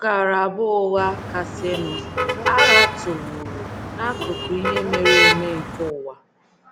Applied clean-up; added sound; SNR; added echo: none; Motor vehicle (road); -2 dB; none.